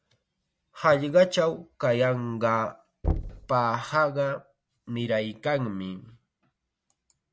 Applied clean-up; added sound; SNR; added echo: none; Knock; 8 dB; none.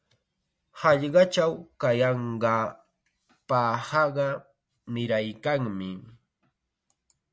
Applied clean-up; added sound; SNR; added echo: none; none; none; none.